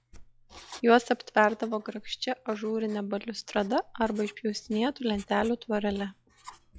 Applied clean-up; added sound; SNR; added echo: classical method log-MMSE.